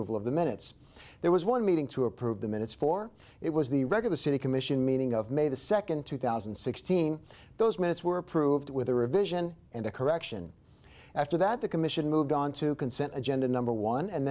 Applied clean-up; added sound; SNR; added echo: none; none; none; none.